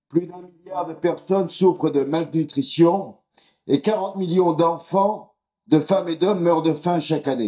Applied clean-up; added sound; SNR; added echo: neural mask model DeepFilterNet 3.